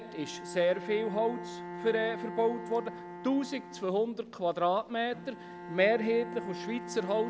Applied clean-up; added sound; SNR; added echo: none; Bowed string instrument; 11 dB; none.